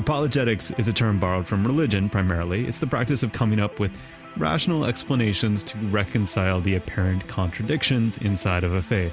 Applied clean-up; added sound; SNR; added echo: none; none; none; none.